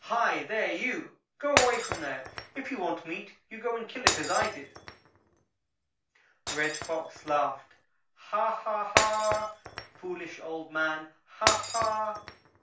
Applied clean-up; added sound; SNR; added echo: none; Shatter; 3 dB; reverberation time 0.3 s.